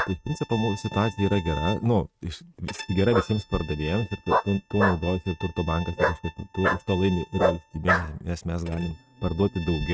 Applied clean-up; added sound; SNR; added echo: neural mask model RNNoise.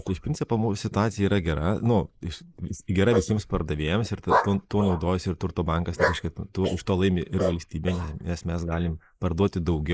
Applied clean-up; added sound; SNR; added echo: neural mask model Resemble Enhance denoiser.